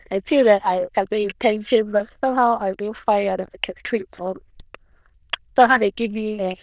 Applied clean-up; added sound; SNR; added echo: neural diffusion model UNIVERSE++.